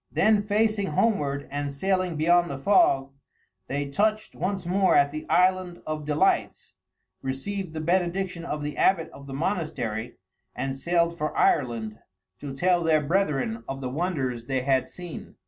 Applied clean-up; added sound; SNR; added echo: none; none; none; none.